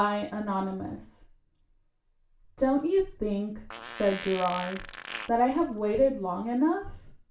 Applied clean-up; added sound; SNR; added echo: none; Fart; 13 dB; reverberation time 0.3 s.